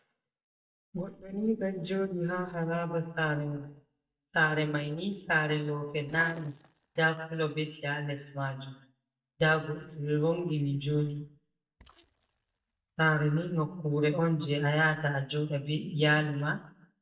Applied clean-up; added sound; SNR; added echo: neural mask model DeepFilterNet 3.